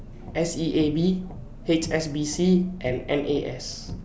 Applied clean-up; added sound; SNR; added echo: none; Car; 13 dB; none.